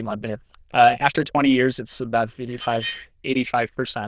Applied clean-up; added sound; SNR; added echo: neural diffusion model UNIVERSE++.